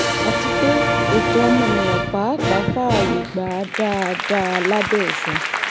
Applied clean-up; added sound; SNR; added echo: none; Applause; 0 dB; none.